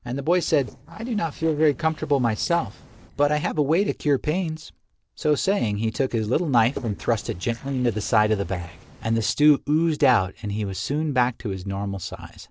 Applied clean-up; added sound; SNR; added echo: neural separator model SepFormer DNS4.